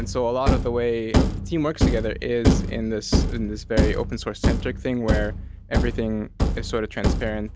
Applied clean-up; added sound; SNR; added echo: none; Thump, thud; -3 dB; none.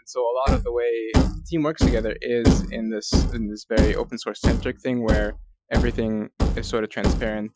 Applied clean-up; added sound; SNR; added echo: classical method Wiener filter.